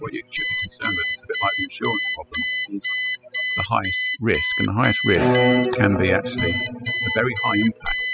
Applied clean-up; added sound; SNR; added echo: classical method spectral subtraction.